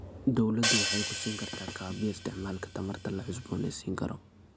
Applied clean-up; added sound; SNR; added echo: none; Hi-hat; -2 dB; none.